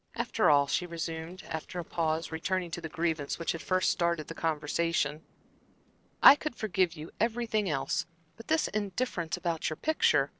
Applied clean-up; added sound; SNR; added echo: neural separator model SepFormer DNS4.